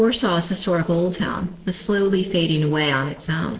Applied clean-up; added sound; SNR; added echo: neural separator model SepFormer DNS4.